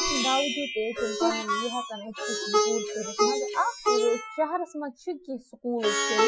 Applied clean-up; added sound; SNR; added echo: classical method Wiener filter.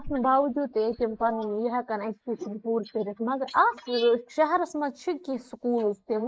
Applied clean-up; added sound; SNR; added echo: neural mask model Resemble Enhance denoiser.